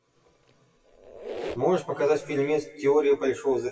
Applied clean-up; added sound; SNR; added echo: classical method WPE with log-MMSE.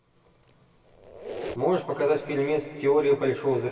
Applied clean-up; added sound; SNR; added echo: none; Squeak; 16 dB; reverberation time 2.0 s.